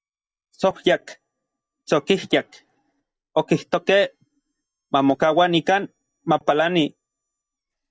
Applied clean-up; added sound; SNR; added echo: neural mask model DeepFilterNet 3.